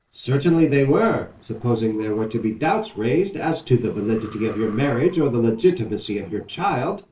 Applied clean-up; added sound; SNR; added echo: neural separator model SepFormer DNS4.